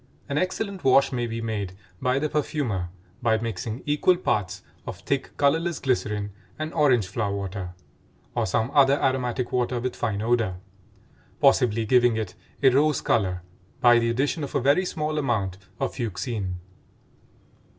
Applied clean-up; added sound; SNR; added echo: none; none; none; none.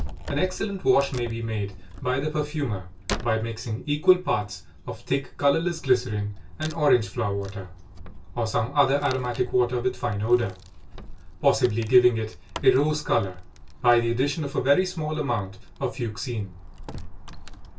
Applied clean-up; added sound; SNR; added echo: none; Wood; 13 dB; reverberation time 0.2 s.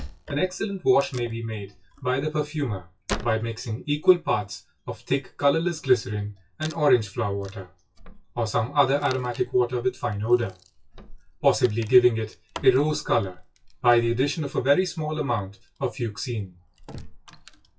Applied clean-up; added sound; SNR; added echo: classical method WPE with log-MMSE.